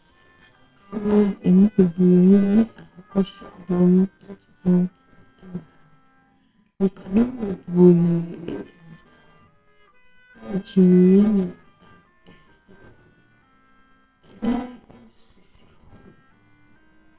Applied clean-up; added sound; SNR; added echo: neural separator model SepFormer WHAMR!.